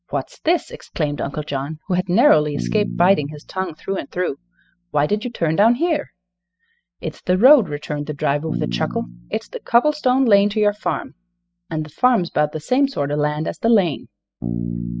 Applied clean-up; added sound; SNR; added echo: classical method spectral subtraction.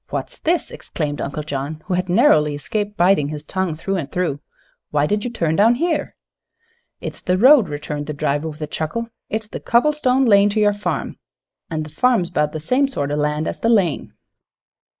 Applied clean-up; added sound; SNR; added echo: neural mask model Resemble Enhance denoiser.